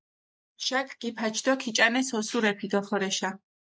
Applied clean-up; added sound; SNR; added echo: neural mask model Resemble Enhance denoiser.